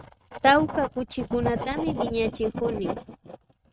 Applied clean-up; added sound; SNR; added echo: neural mask model RNNoise.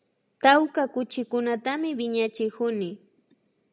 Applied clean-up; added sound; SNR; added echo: none; none; none; none.